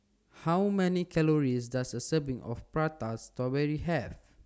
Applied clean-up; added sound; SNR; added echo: none; none; none; none.